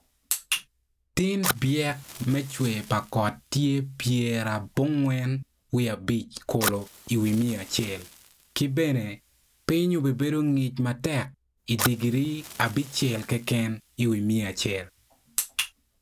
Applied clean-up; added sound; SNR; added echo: none; Fire; 13 dB; none.